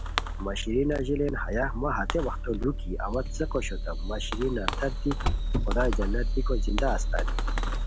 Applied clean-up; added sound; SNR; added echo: none; Fireworks; -2 dB; none.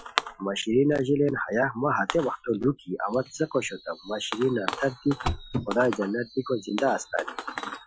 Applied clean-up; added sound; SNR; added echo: classical method Wiener filter.